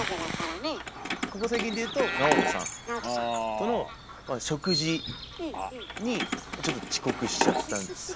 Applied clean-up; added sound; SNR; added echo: none; Bird vocalization, bird call, bird song + Keys jangling; 2 dB; none.